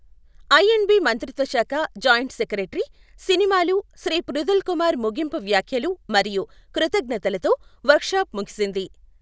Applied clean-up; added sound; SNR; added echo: none; none; none; none.